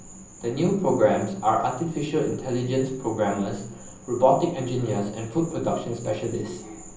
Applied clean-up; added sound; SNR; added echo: none; Insect; 19 dB; reverberation time 0.6 s.